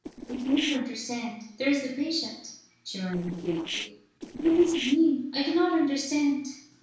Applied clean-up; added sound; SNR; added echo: neural separator model SepFormer DNS4.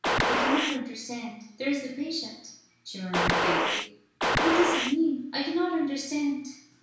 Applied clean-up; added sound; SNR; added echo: none; Gunshot, gunfire; -4 dB; reverberation time 0.6 s.